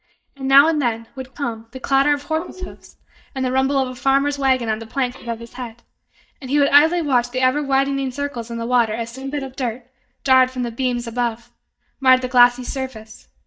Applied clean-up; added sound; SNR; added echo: neural mask model DeepFilterNet 3.